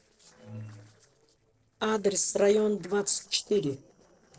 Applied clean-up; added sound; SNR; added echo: neural separator model SepFormer DNS4.